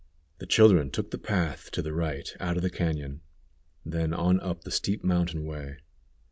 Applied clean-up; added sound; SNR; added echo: none; none; none; none.